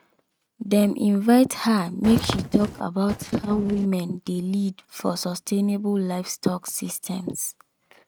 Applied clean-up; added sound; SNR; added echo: neural mask model RNNoise.